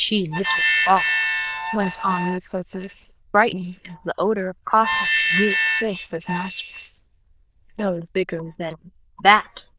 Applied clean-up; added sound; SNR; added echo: neural diffusion model UNIVERSE++.